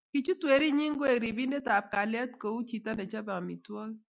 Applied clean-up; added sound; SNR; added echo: none; none; none; none.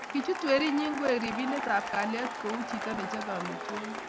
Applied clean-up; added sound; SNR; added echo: none; Applause / Cheering; 5 dB; none.